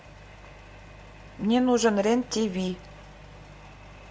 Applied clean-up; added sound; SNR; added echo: none; none; none; none.